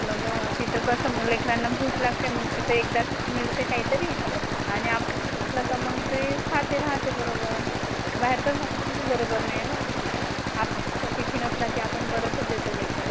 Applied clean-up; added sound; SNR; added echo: none; Drill + Stream; -2 dB; none.